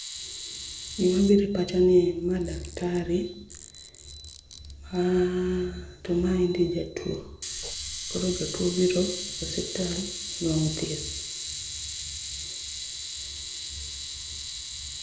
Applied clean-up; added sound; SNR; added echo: none; Camera; 9 dB; none.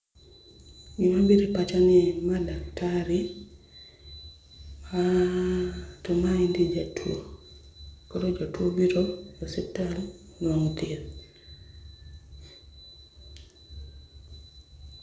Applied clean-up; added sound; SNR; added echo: none; none; none; none.